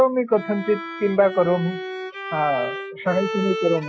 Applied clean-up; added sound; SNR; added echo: classical method Wiener filter.